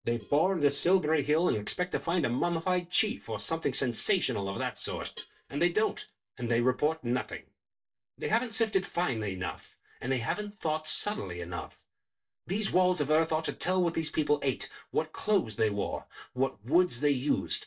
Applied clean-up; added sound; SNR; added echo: neural mask model DeepFilterNet 3.